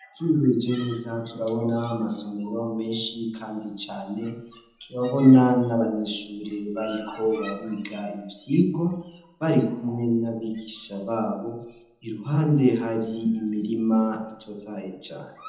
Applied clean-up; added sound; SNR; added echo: none; none; none; reverberation time 0.8 s.